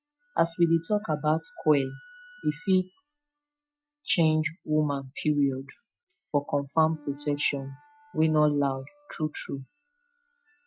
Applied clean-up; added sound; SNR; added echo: classical method Wiener filter.